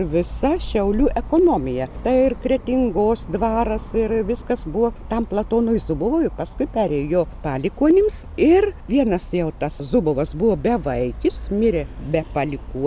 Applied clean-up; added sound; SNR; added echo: none; none; none; none.